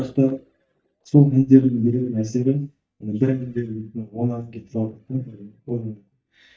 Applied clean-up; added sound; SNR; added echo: neural mask model DeepFilterNet 3.